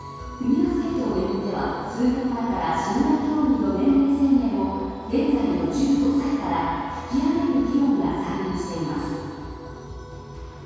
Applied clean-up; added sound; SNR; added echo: none; none; none; reverberation time 2.2 s.